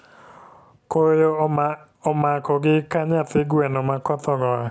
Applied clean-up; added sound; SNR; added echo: none; none; none; none.